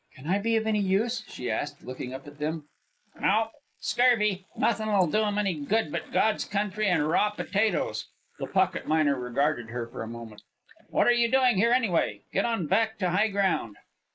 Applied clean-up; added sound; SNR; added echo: neural mask model Resemble Enhance denoiser.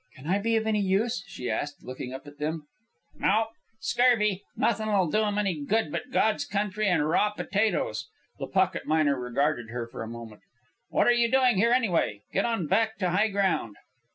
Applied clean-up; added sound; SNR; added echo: none; none; none; none.